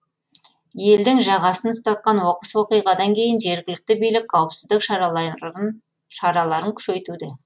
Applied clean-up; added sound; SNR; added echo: none; none; none; none.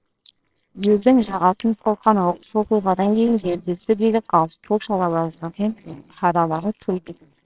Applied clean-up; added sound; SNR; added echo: neural separator model SepFormer WHAMR!.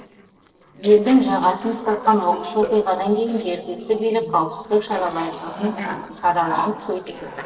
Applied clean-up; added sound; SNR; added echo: neural separator model SepFormer DNS4.